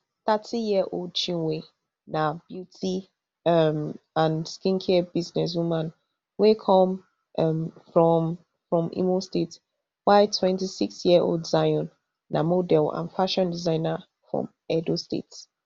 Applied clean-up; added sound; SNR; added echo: none; none; none; none.